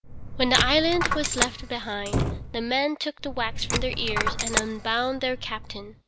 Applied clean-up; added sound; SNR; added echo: none; Slam + Coin (dropping); 2 dB; none.